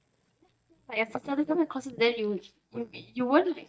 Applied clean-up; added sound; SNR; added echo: neural mask model DeepFilterNet 3.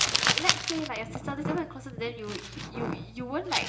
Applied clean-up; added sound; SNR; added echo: none; Crumpling, crinkling; -2 dB; reverberation time 0.9 s.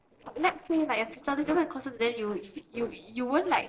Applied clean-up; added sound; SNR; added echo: neural separator model SepFormer DNS4.